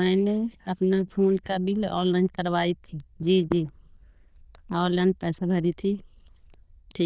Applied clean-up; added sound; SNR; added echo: neural diffusion model UNIVERSE++.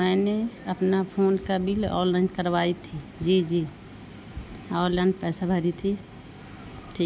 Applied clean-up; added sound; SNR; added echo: none; none; none; none.